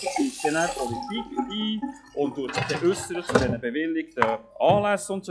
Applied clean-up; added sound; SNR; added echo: classical method log-MMSE.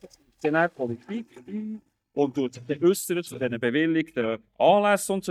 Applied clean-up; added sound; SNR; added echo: neural mask model DeepFilterNet 3.